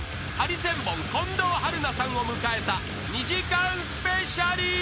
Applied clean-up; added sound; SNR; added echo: none; Sink (filling or washing) / Water tap, faucet; 14 dB; none.